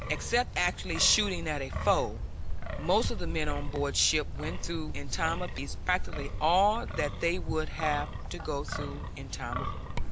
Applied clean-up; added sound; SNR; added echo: none; Wind; 2 dB; none.